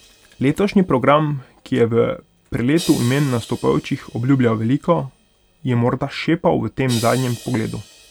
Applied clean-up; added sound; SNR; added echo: none; Crash cymbal; 20 dB; none.